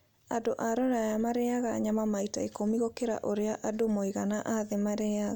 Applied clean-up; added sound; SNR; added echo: none; none; none; none.